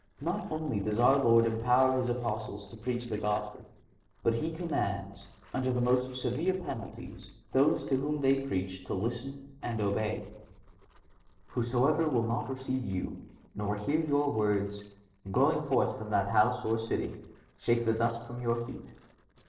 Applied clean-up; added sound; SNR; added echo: neural separator model SepFormer DNS4.